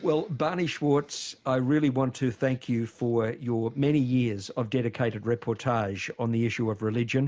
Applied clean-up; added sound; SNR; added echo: none; none; none; none.